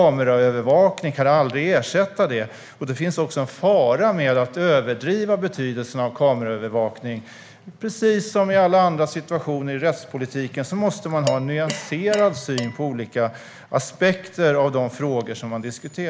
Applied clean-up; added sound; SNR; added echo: none; Dishes, pots, and pans; 14 dB; none.